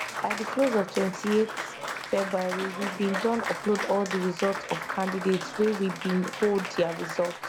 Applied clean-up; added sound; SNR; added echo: none; Applause; 7 dB; none.